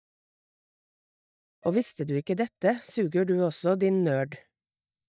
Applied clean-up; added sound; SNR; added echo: neural mask model DeepFilterNet 3.